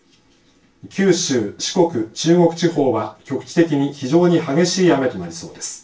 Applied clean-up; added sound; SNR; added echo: none; none; none; reverberation time 0.2 s.